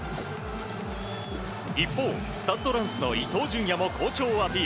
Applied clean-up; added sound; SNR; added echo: none; Packing tape, duct tape; 19 dB; none.